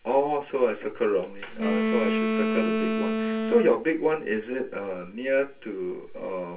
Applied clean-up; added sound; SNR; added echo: none; Wind instrument, woodwind instrument; 0 dB; reverberation time 0.2 s.